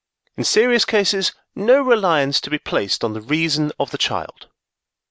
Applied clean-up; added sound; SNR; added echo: none; none; none; none.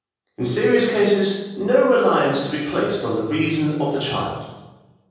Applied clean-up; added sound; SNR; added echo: none; none; none; reverberation time 1.3 s.